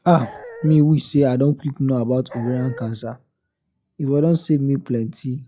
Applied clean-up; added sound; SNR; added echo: classical method log-MMSE.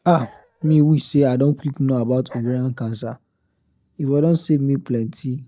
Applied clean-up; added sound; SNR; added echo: neural mask model DeepFilterNet 3.